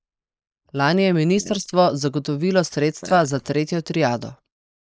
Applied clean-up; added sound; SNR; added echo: neural mask model Resemble Enhance denoiser.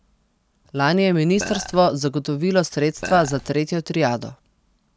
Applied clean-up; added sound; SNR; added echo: none; Burping, eructation; 11 dB; none.